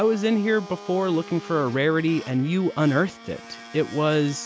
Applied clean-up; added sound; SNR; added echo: none; Domestic sounds, home sounds; 18 dB; none.